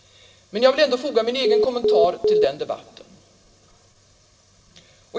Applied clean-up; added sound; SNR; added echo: none; Telephone; -4 dB; reverberation time 1.8 s.